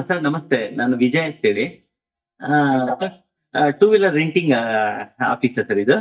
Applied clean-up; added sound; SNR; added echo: neural mask model DeepFilterNet 3.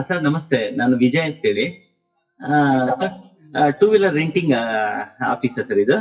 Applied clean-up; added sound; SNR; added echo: classical method WPE with log-MMSE.